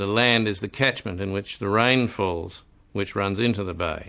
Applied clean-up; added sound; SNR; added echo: none; none; none; none.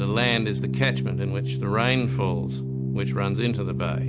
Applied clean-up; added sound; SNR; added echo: none; Organ; -1 dB; none.